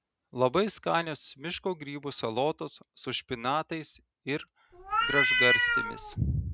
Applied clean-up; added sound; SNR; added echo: none; Meow; -5 dB; none.